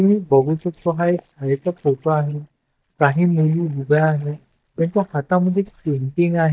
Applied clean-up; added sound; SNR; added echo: neural mask model DeepFilterNet 3.